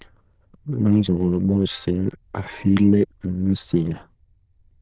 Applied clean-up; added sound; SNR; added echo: neural diffusion model UNIVERSE++.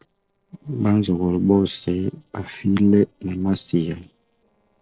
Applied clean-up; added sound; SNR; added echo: neural separator model SepFormer DNS4.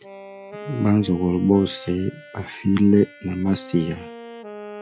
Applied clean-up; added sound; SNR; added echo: classical method log-MMSE.